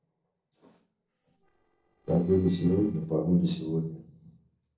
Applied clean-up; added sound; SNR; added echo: neural separator model SepFormer DNS4.